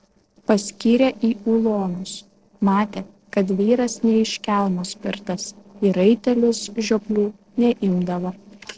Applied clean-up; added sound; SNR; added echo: neural separator model SepFormer DNS4.